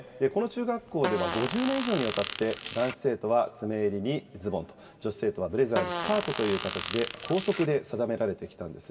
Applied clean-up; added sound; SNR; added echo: none; Fart; 5 dB; reverberation time 1.9 s.